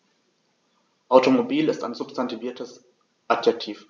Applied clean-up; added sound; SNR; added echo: none; none; none; none.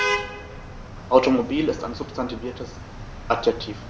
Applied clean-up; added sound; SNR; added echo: none; Traffic noise, roadway noise / Vehicle horn, car horn, honking; 7 dB; none.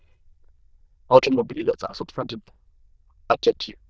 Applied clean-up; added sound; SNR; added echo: neural diffusion model UNIVERSE++.